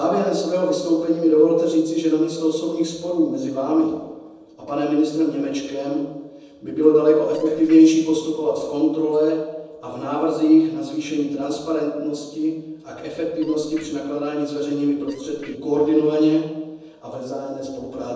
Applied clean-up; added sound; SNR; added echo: neural separator model SepFormer DNS4.